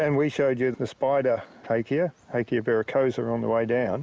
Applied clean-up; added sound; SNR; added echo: none; none; none; none.